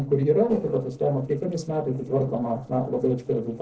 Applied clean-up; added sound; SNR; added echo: neural separator model SepFormer DNS4.